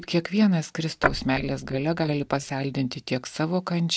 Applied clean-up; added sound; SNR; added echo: neural mask model DeepFilterNet 3.